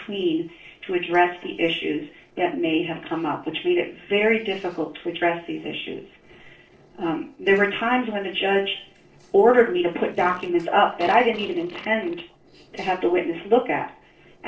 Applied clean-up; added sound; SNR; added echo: neural separator model SepFormer DNS4.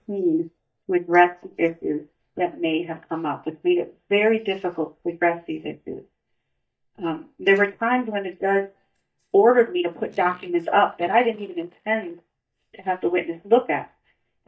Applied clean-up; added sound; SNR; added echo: neural mask model DeepFilterNet 3.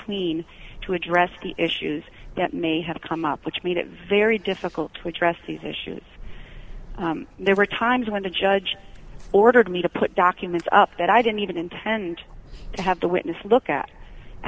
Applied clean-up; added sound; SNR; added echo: none; none; none; none.